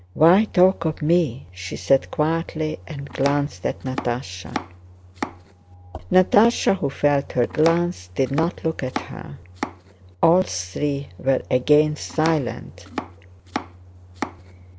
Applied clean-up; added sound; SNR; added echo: none; Domestic sounds, home sounds; 12 dB; none.